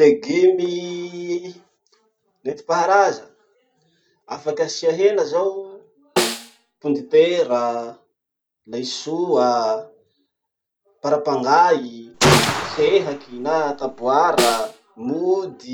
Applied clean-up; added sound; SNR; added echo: none; Gunshot, gunfire + Snare drum; 3 dB; none.